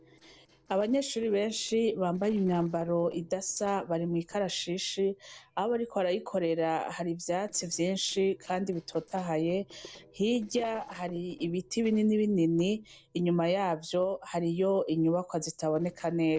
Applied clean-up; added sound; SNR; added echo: neural separator model SepFormer DNS4.